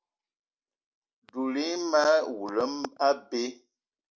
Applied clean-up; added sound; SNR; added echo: none; none; none; none.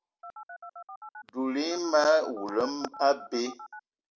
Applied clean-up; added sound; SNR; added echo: none; Telephone; 15 dB; none.